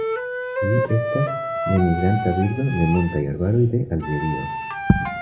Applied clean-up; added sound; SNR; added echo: none; Wind instrument, woodwind instrument; 5 dB; reverberation time 0.9 s.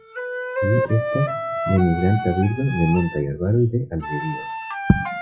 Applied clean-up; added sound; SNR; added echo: classical method WPE with log-MMSE.